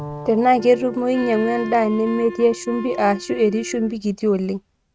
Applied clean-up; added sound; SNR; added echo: neural mask model RNNoise.